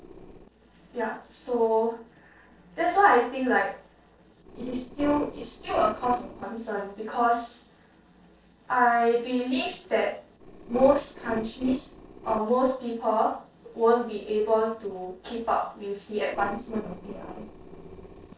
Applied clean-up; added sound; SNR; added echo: neural separator model SepFormer DNS4.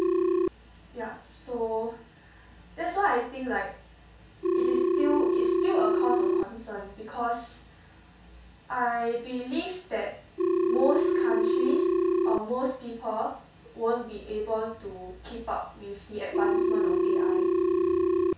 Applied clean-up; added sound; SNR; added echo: none; Telephone; -4 dB; reverberation time 0.3 s.